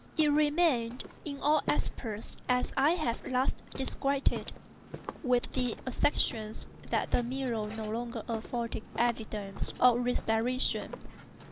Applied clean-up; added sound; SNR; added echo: none; Walk, footsteps; 16 dB; none.